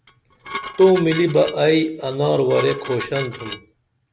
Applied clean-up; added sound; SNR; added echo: none; Dishes, pots, and pans; 14 dB; none.